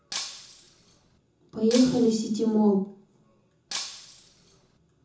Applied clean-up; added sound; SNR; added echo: none; Shatter; 12 dB; reverberation time 0.5 s.